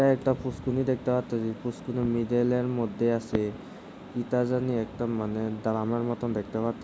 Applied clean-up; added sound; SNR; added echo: none; none; none; none.